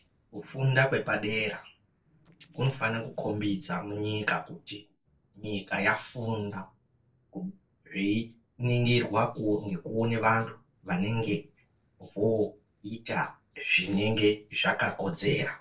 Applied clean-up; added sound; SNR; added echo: neural separator model SepFormer DNS4.